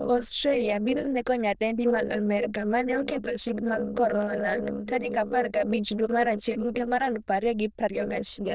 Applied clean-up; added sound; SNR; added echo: neural diffusion model UNIVERSE++.